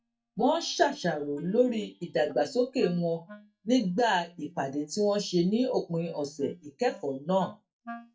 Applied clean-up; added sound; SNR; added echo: neural mask model DeepFilterNet 3.